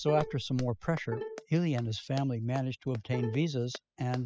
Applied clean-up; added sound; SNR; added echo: classical method spectral subtraction.